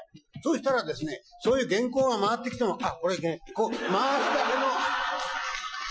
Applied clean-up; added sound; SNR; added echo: classical method Wiener filter.